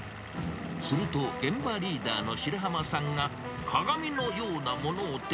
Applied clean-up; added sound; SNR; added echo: none; Engine / Vehicle; 13 dB; none.